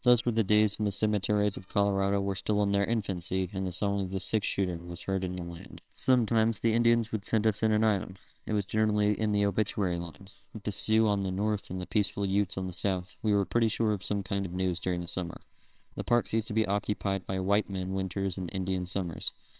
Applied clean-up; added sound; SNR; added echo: neural separator model SepFormer WHAMR!.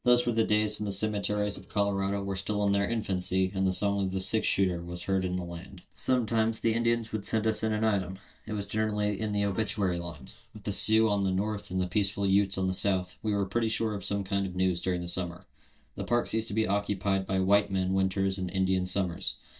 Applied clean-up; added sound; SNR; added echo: neural mask model DeepFilterNet 3.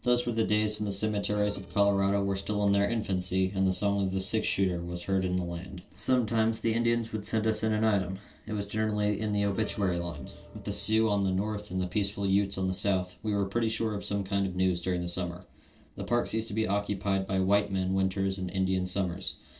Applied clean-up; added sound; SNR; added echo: neural separator model SepFormer DNS4.